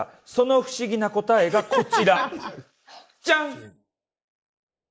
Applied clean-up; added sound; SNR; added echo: neural mask model Resemble Enhance denoiser.